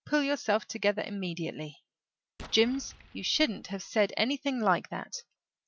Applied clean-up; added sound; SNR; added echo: none; Explosion; 19 dB; none.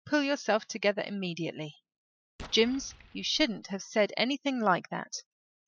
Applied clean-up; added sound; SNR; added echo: classical method spectral subtraction.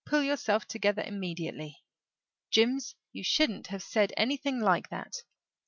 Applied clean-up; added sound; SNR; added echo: none; none; none; none.